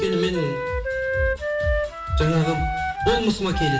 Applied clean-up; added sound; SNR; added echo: none; Wind instrument, woodwind instrument; 2 dB; reverberation time 0.7 s.